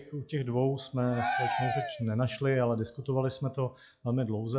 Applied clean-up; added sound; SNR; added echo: classical method log-MMSE.